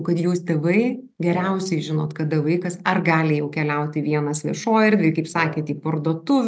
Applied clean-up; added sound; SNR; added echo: none; Wind instrument, woodwind instrument; 18 dB; none.